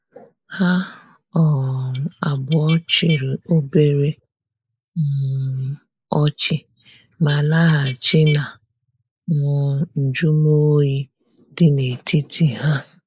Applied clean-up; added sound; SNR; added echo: neural mask model Resemble Enhance denoiser.